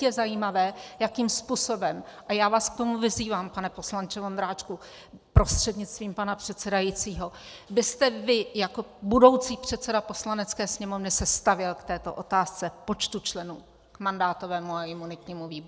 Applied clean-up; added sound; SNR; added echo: none; none; none; none.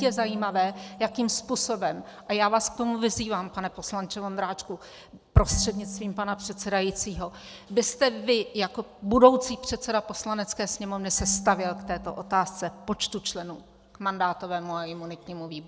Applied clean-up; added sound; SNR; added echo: none; Marimba, xylophone / Wood; 18 dB; none.